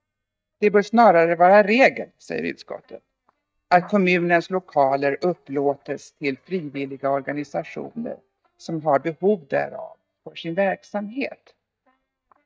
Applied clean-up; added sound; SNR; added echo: neural mask model DeepFilterNet 3.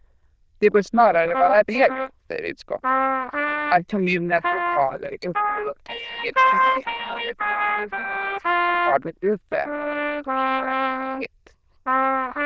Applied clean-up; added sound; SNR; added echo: neural diffusion model UNIVERSE++.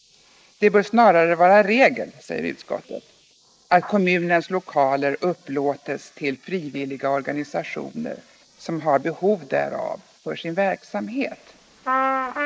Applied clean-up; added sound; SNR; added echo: neural mask model Resemble Enhance denoiser.